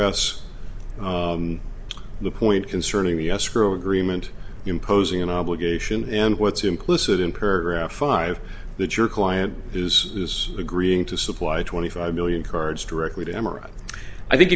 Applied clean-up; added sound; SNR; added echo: none; none; none; none.